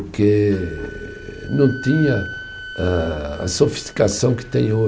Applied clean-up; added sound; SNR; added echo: none; Wind instrument, woodwind instrument; 16 dB; none.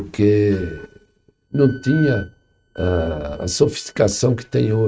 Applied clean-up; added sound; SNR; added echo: neural mask model RNNoise.